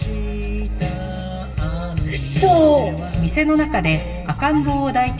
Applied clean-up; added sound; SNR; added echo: none; none; none; reverberation time 2.9 s.